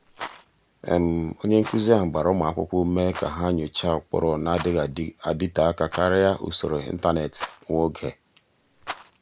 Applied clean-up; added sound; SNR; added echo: none; Rattle; 18 dB; none.